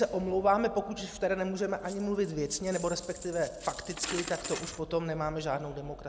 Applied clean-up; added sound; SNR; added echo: none; Coin (dropping); 12 dB; none.